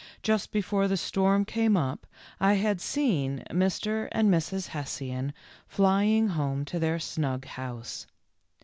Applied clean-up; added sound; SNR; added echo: none; none; none; none.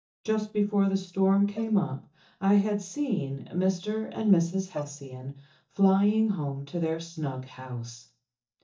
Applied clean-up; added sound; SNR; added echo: neural mask model DeepFilterNet 3.